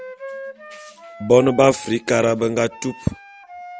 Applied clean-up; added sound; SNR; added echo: none; Wind instrument, woodwind instrument; 17 dB; none.